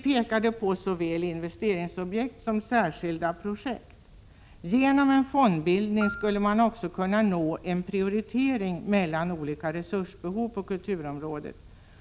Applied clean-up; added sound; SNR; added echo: none; Marimba, xylophone; 15 dB; none.